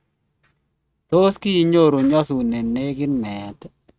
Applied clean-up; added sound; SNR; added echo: neural mask model RNNoise.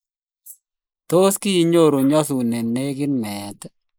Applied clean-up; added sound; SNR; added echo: neural mask model Resemble Enhance denoiser.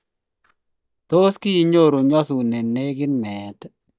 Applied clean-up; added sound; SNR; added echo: neural mask model DeepFilterNet 3.